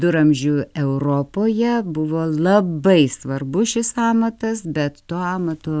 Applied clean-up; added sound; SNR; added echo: none; none; none; none.